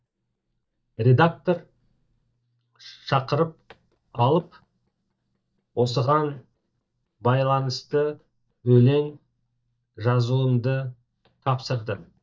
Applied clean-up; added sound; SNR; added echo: neural mask model DeepFilterNet 3.